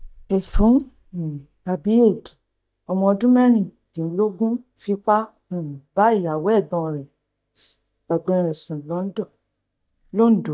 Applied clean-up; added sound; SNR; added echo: neural mask model DeepFilterNet 3.